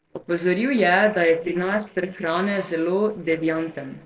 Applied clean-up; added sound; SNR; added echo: neural separator model SepFormer DNS4.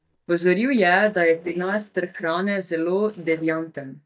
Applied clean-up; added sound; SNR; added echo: neural mask model DeepFilterNet 3.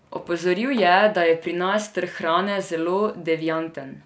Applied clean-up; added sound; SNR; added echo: none; none; none; none.